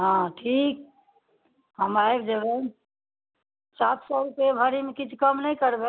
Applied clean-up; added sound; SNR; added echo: none; none; none; none.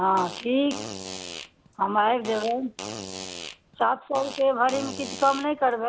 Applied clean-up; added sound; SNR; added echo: none; Fart; 12 dB; none.